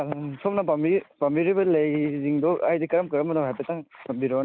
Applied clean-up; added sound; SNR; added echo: none; none; none; none.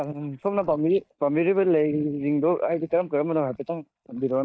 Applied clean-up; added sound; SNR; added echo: neural mask model DeepFilterNet 3.